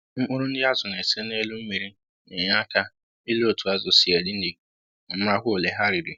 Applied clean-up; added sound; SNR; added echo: none; none; none; none.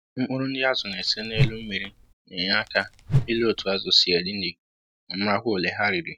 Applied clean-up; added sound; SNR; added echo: none; Whoosh, swoosh, swish; 3 dB; none.